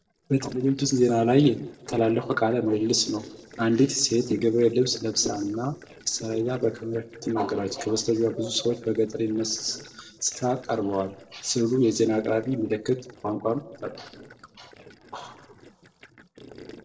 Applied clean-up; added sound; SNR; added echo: neural separator model SepFormer DNS4.